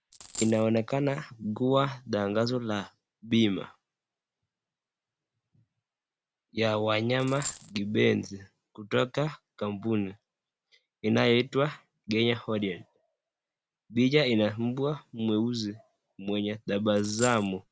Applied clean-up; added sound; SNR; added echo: none; Coin (dropping); 11 dB; none.